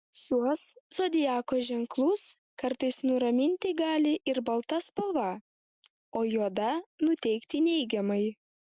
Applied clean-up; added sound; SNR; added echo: none; none; none; none.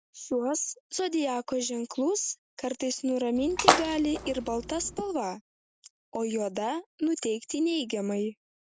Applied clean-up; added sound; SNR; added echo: none; Splash, splatter; -1 dB; none.